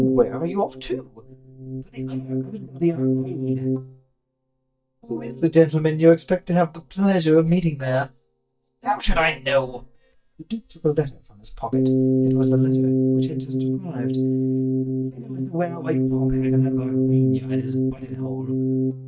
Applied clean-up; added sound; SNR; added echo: neural mask model DeepFilterNet 3.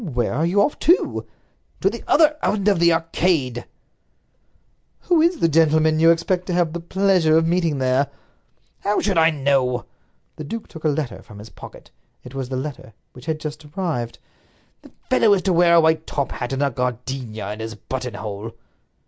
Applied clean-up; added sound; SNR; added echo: none; none; none; none.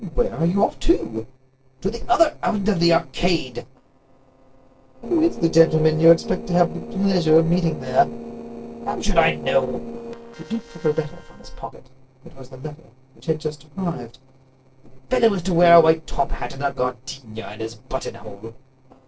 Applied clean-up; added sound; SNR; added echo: neural separator model SepFormer DNS4.